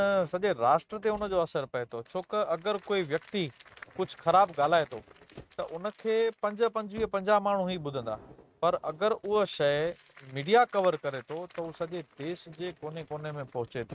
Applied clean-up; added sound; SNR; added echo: neural mask model RNNoise.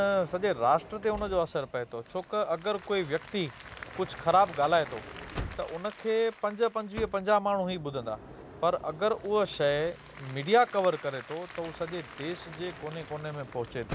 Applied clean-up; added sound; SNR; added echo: none; Sliding door / Motor vehicle (road) + Applause / Crowd; 15 dB; none.